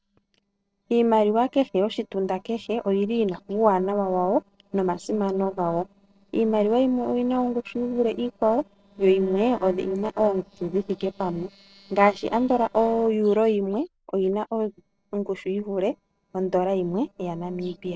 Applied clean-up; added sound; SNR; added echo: neural separator model SepFormer DNS4.